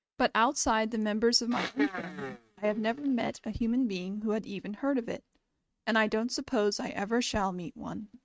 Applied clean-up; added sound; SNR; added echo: neural mask model RNNoise.